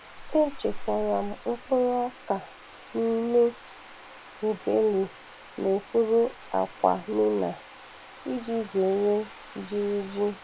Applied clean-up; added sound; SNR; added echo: none; Bathtub (filling or washing); 15 dB; none.